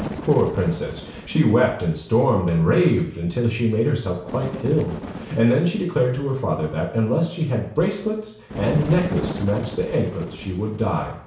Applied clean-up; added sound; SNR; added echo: none; Bird; 13 dB; reverberation time 0.6 s.